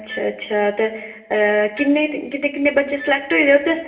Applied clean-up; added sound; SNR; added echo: none; Wind instrument, woodwind instrument; 20 dB; reverberation time 0.9 s.